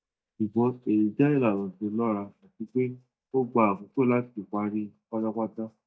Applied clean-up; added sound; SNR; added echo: neural mask model DeepFilterNet 3.